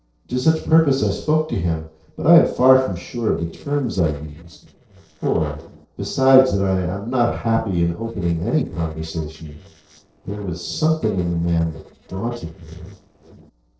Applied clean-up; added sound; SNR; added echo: neural separator model SepFormer DNS4.